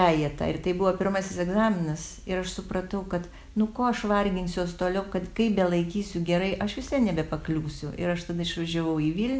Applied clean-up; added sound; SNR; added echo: none; none; none; none.